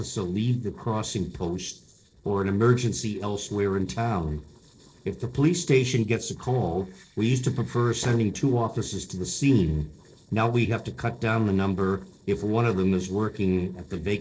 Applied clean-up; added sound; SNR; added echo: neural separator model SepFormer DNS4.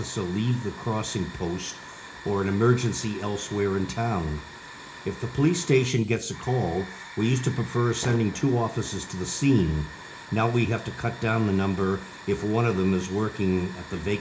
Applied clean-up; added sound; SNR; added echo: none; Hiss / Fire; 16 dB; reverberation time 0.4 s.